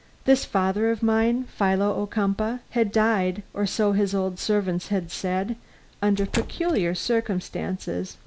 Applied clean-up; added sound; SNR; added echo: none; Squeak / Slam / Wood; 10 dB; none.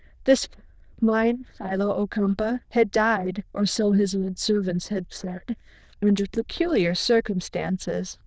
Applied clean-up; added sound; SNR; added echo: neural diffusion model UNIVERSE++.